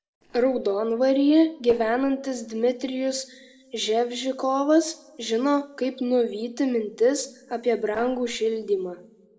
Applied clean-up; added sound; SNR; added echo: neural separator model SepFormer DNS4.